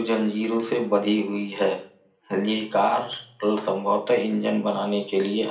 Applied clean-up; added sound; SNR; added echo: none; none; none; reverberation time 0.4 s.